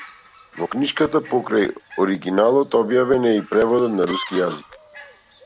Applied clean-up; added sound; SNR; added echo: none; Fowl; 18 dB; none.